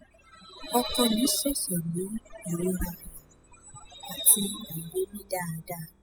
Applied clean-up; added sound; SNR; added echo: classical method spectral subtraction.